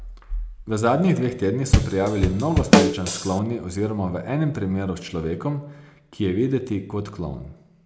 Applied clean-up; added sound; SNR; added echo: none; Drum kit; -5 dB; none.